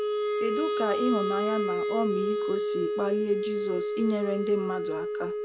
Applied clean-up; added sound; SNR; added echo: none; Wind instrument, woodwind instrument; -1 dB; none.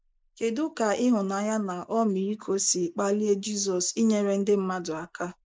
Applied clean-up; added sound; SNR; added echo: neural mask model Resemble Enhance denoiser.